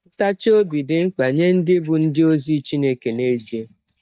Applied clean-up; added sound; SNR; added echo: neural mask model DeepFilterNet 3.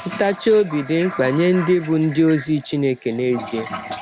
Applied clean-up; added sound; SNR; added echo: none; Toilet flush; 14 dB; none.